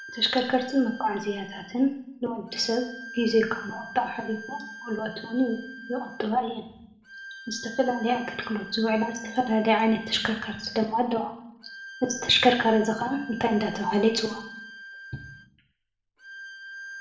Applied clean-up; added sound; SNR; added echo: none; Bowed string instrument; 15 dB; reverberation time 0.6 s.